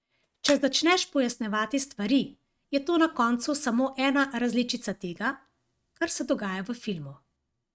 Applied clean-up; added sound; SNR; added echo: neural mask model RNNoise.